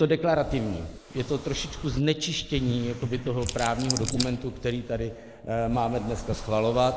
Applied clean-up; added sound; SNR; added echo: neural mask model Resemble Enhance denoiser.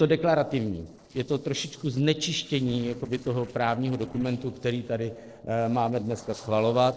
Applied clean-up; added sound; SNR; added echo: neural separator model SepFormer DNS4.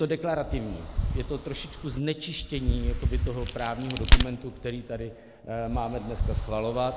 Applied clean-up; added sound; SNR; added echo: none; Crack; -4 dB; none.